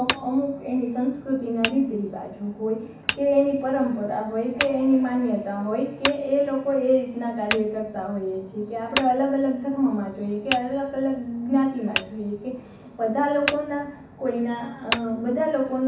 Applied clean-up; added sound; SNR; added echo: none; Hammer; 11 dB; reverberation time 0.7 s.